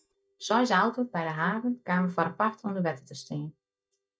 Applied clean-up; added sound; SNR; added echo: neural mask model DeepFilterNet 3.